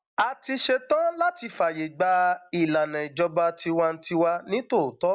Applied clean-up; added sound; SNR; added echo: none; none; none; none.